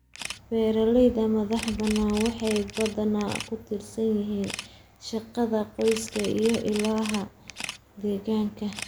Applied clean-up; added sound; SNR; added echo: none; Camera; 14 dB; none.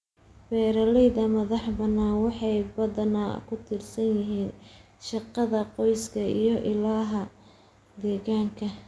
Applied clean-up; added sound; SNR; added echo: none; none; none; none.